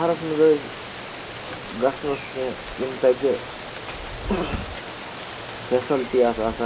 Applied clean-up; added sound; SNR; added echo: none; Rain; 9 dB; reverberation time 0.3 s.